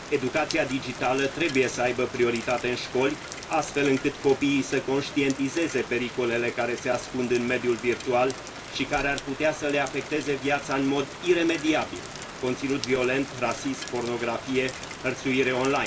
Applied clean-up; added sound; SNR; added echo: none; Rain; 12 dB; reverberation time 0.2 s.